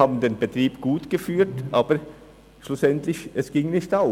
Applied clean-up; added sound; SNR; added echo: none; none; none; none.